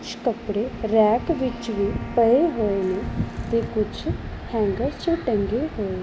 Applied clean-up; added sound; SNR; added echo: none; Wind instrument, woodwind instrument + Purr; 16 dB; none.